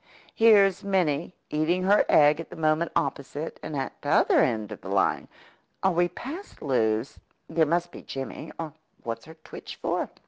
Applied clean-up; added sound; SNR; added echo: none; none; none; none.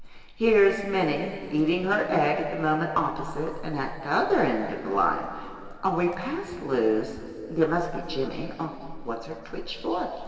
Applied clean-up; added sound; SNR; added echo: none; Livestock, farm animals, working animals; 14 dB; reverberation time 2.5 s.